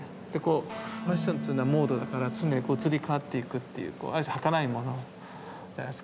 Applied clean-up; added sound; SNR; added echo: none; Electric guitar; 6 dB; none.